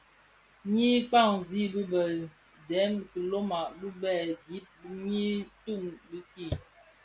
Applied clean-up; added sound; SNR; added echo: none; none; none; none.